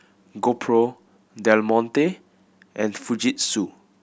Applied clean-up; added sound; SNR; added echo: none; none; none; none.